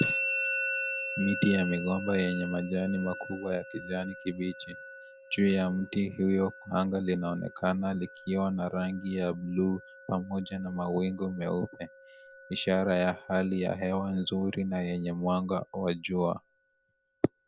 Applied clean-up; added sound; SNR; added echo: none; Musical instrument; 10 dB; none.